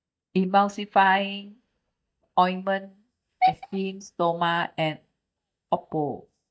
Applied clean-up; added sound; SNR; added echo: neural mask model DeepFilterNet 3.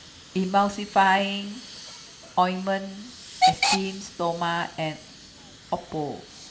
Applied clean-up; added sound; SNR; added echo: none; Hiss / Alarm / Train; 4 dB; reverberation time 0.5 s.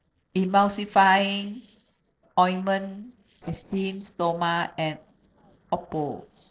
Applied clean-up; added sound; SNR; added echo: neural separator model SepFormer DNS4.